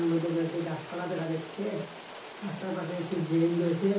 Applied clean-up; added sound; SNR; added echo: none; Rain; 14 dB; reverberation time 0.6 s.